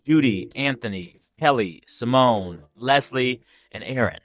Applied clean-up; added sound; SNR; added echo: neural mask model DeepFilterNet 3.